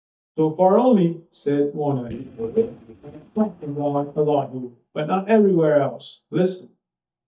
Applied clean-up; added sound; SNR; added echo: neural mask model DeepFilterNet 3.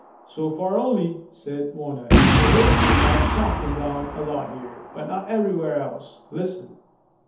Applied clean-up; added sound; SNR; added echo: none; Boom; -3 dB; reverberation time 0.6 s.